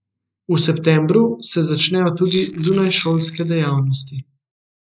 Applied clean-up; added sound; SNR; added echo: neural mask model Resemble Enhance denoiser.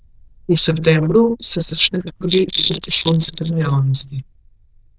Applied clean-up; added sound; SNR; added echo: neural diffusion model UNIVERSE++.